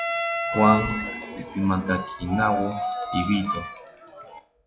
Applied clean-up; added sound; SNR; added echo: classical method log-MMSE.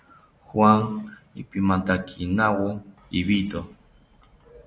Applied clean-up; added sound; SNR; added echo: none; none; none; none.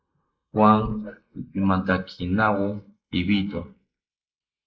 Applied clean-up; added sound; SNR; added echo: neural mask model Resemble Enhance denoiser.